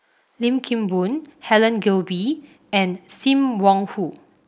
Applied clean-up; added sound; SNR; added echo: neural mask model Resemble Enhance denoiser.